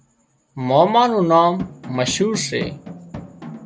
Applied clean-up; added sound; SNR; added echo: none; Drum; 13 dB; none.